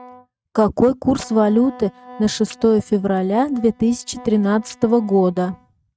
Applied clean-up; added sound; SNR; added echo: neural mask model RNNoise.